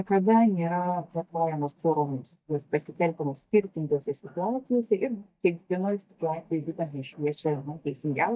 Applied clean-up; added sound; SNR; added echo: neural mask model DeepFilterNet 3.